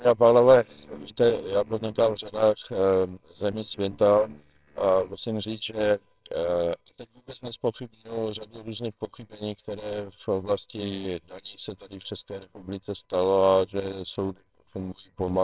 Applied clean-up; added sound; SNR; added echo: neural separator model SepFormer WHAMR!.